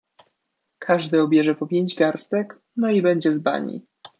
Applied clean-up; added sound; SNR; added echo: none; none; none; none.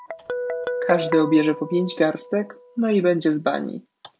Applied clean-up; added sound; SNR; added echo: none; Guitar; 9 dB; none.